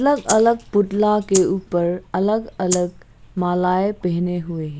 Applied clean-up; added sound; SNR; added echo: none; Rattle (instrument); 8 dB; none.